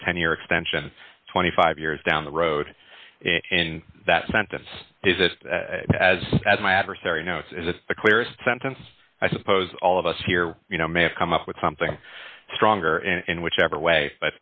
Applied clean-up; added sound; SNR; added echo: none; none; none; none.